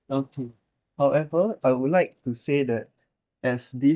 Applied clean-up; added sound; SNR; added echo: neural mask model DeepFilterNet 3.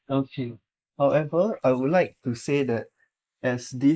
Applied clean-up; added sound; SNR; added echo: neural mask model Resemble Enhance denoiser.